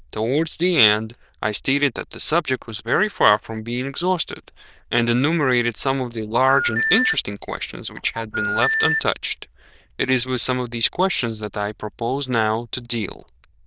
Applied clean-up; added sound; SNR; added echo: neural diffusion model UNIVERSE++.